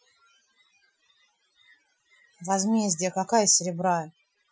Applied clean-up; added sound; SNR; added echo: classical method Wiener filter.